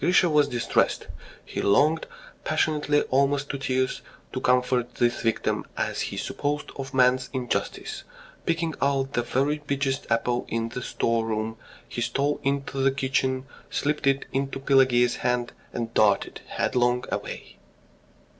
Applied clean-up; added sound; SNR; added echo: none; none; none; none.